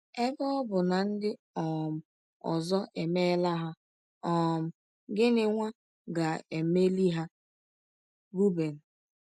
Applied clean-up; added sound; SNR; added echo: none; none; none; none.